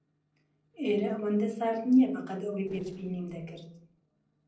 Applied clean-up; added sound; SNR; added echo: neural separator model SepFormer DNS4.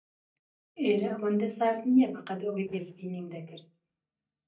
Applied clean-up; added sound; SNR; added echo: neural mask model DeepFilterNet 3.